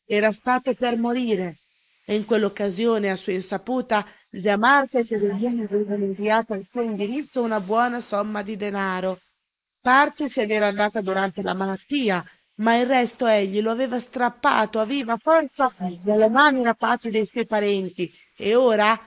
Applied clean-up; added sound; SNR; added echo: neural mask model Resemble Enhance denoiser.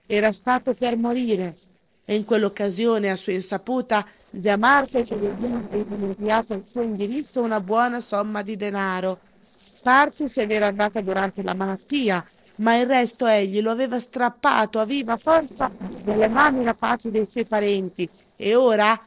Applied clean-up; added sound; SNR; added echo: neural separator model SepFormer DNS4.